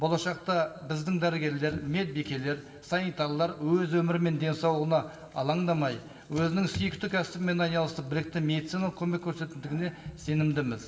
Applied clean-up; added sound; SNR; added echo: none; none; none; reverberation time 1.8 s.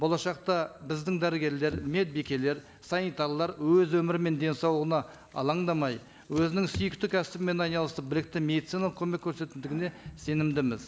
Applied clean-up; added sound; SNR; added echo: none; none; none; none.